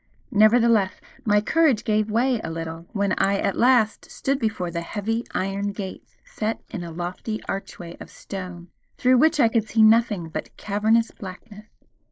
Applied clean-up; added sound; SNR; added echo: neural mask model Resemble Enhance denoiser.